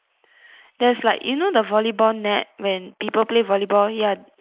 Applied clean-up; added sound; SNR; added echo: neural mask model Resemble Enhance denoiser.